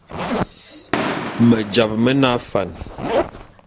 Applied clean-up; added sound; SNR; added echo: none; Zipper (clothing) + Fireworks; 5 dB; none.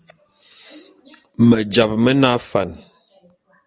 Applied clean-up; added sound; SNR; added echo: none; none; none; none.